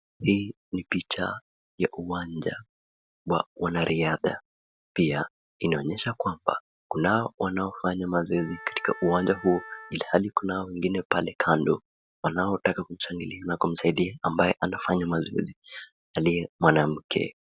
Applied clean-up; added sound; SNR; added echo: none; Wind instrument, woodwind instrument; 17 dB; none.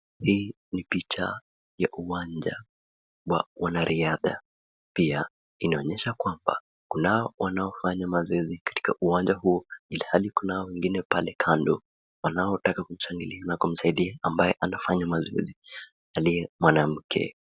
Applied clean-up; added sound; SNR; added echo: none; none; none; none.